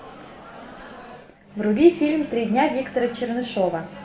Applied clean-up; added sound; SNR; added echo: none; Microwave oven; 18 dB; reverberation time 0.6 s.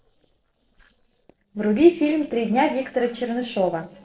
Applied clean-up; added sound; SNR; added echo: neural separator model SepFormer DNS4.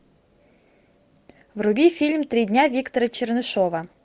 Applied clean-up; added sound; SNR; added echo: none; none; none; none.